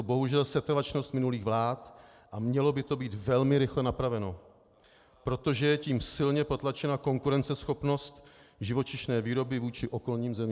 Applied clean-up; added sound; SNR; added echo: none; none; none; none.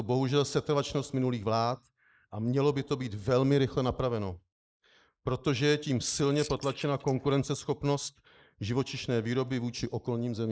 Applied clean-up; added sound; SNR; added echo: neural mask model Resemble Enhance denoiser.